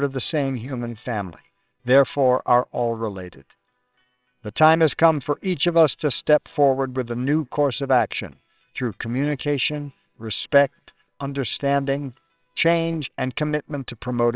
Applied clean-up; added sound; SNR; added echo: neural separator model SepFormer WHAMR!.